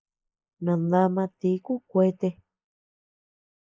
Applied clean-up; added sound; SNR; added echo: neural mask model Resemble Enhance denoiser.